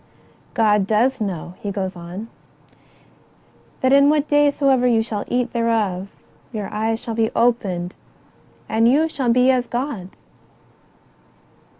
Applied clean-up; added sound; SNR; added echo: none; none; none; none.